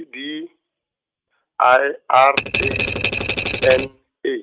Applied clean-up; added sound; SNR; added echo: neural mask model RNNoise.